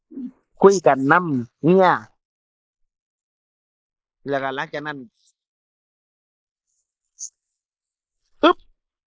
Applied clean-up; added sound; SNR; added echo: neural mask model Resemble Enhance denoiser.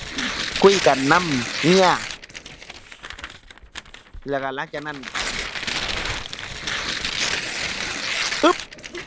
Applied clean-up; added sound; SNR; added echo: none; Tearing; 4 dB; none.